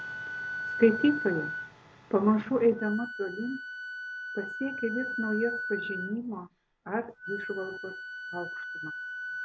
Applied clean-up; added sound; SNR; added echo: none; Wind instrument, woodwind instrument; 7 dB; none.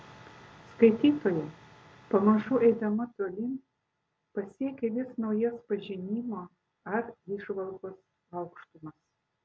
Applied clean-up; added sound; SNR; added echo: none; none; none; none.